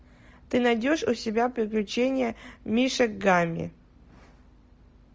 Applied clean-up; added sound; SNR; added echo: none; none; none; none.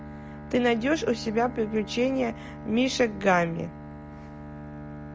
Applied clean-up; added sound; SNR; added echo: none; Bowed string instrument; 12 dB; none.